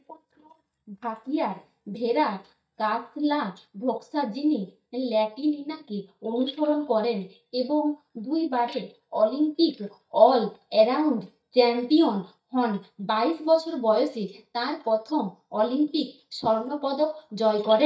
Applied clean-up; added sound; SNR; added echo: neural mask model DeepFilterNet 3.